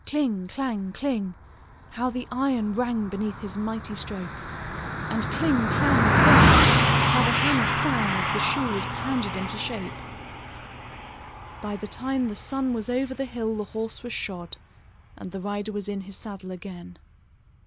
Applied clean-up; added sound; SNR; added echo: none; Car passing by; -3 dB; none.